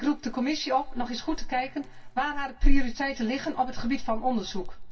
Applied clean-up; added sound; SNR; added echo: none; Chirp, tweet; 12 dB; reverberation time 0.1 s.